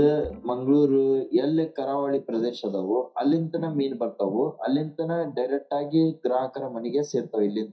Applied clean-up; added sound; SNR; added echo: neural mask model DeepFilterNet 3.